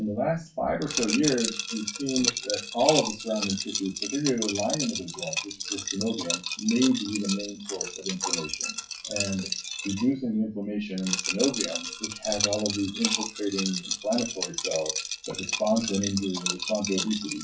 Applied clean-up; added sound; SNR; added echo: classical method WPE with log-MMSE.